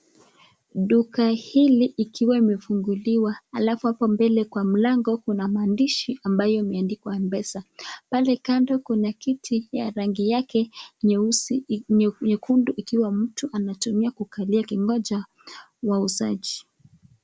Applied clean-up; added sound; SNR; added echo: none; none; none; none.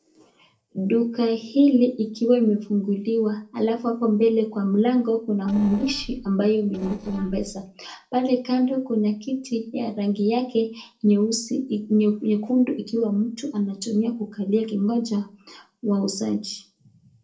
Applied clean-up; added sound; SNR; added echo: neural separator model SepFormer DNS4.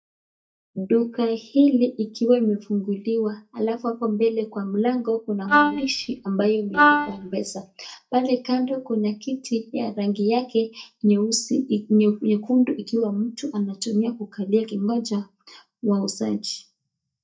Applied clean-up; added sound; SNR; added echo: neural mask model DeepFilterNet 3.